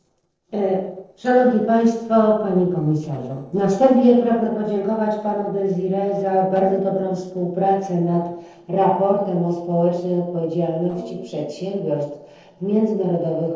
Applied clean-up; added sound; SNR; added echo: neural separator model SepFormer DNS4.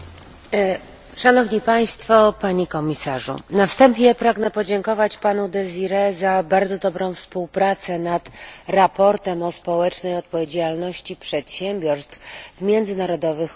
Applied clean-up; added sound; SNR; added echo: none; none; none; none.